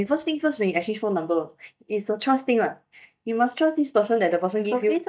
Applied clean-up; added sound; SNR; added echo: neural mask model DeepFilterNet 3.